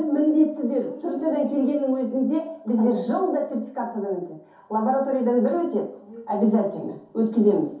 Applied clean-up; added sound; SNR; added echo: none; none; none; reverberation time 0.5 s.